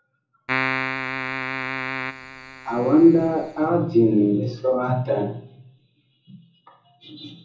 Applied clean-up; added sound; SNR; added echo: none; Keyboard (musical); 6 dB; reverberation time 0.6 s.